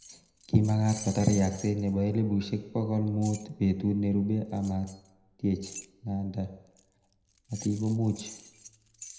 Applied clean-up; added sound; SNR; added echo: none; Keys jangling; 19 dB; reverberation time 0.7 s.